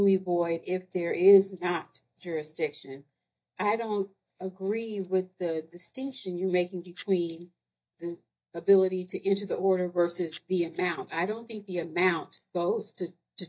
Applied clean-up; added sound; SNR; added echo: neural mask model DeepFilterNet 3.